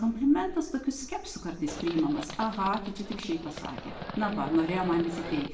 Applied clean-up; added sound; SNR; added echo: none; Livestock, farm animals, working animals; 11 dB; reverberation time 0.7 s.